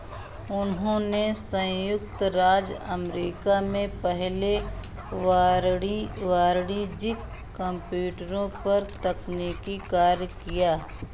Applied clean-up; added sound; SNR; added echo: none; Dog; 20 dB; none.